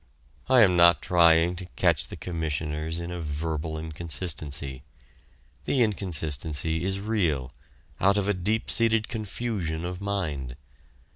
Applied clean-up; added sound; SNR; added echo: none; none; none; none.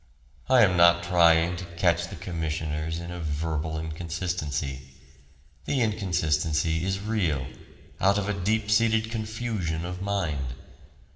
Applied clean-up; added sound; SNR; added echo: none; none; none; reverberation time 1.5 s.